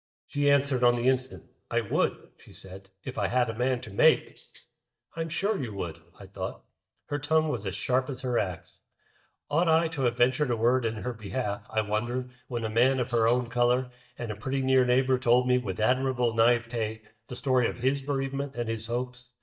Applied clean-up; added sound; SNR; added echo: neural mask model DeepFilterNet 3.